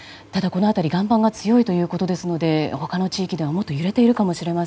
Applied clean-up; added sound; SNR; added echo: none; none; none; none.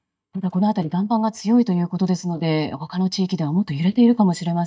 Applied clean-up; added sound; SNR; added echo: neural mask model DeepFilterNet 3.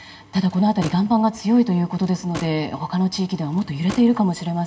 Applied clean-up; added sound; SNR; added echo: none; Drawer open or close / Wood; 19 dB; reverberation time 1.3 s.